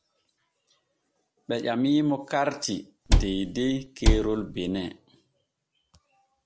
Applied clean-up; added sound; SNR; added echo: none; Cupboard open or close; -5 dB; none.